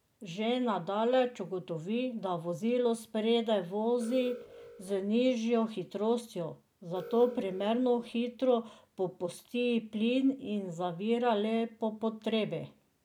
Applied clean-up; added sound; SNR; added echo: none; Alarm; 19 dB; none.